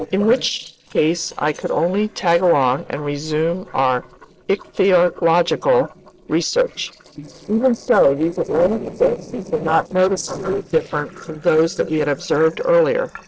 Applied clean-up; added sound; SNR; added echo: neural separator model SepFormer DNS4.